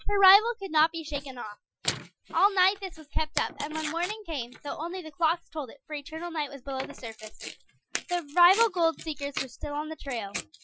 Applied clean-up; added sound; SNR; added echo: classical method Wiener filter.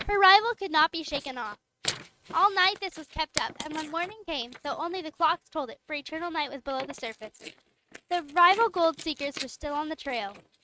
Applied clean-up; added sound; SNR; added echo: neural mask model RNNoise.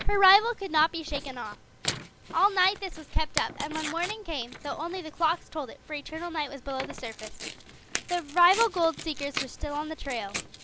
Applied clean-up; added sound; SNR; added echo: none; Tearing; 12 dB; none.